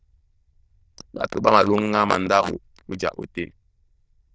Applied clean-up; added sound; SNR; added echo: neural diffusion model UNIVERSE++.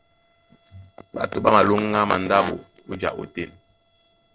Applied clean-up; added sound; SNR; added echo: neural separator model SepFormer DNS4.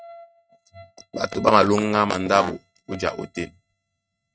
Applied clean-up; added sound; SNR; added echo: neural mask model RNNoise.